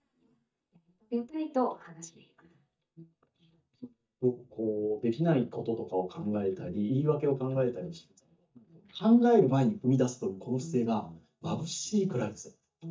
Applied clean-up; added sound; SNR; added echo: neural mask model DeepFilterNet 3.